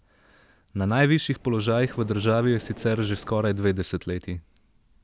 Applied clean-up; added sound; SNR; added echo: none; Car; 19 dB; none.